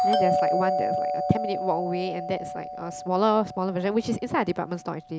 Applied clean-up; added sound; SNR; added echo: none; Doorbell; 1 dB; none.